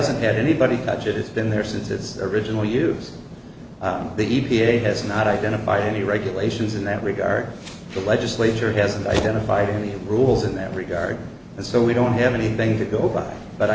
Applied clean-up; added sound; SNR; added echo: none; none; none; none.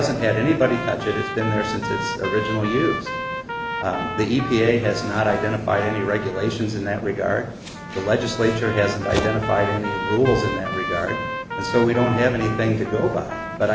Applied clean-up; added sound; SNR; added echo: none; Trumpet; 8 dB; none.